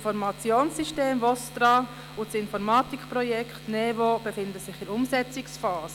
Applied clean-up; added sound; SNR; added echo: none; none; none; none.